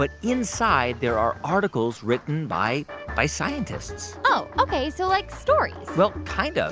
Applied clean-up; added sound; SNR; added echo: none; none; none; none.